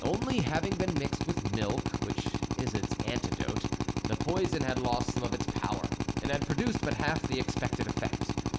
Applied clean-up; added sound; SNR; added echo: none; Drill; -3 dB; none.